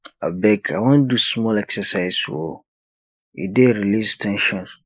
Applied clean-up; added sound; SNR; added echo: neural mask model Resemble Enhance denoiser.